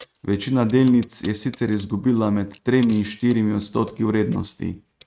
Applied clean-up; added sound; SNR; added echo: neural mask model RNNoise.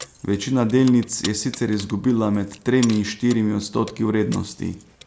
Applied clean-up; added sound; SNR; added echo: none; Keys jangling; 19 dB; none.